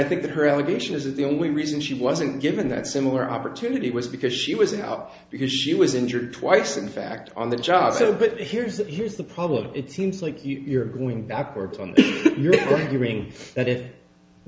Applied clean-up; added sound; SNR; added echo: none; none; none; none.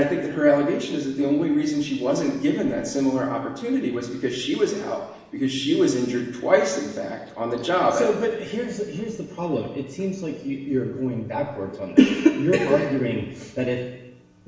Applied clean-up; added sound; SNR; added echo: none; none; none; reverberation time 1.0 s.